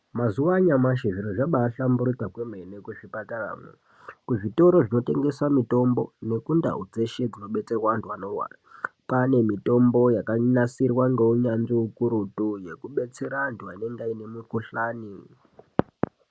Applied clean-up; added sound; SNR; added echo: none; none; none; none.